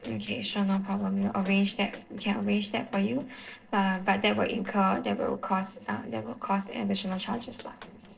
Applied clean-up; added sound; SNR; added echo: neural separator model SepFormer DNS4.